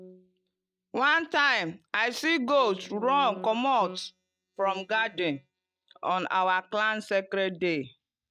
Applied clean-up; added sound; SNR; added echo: neural mask model DeepFilterNet 3.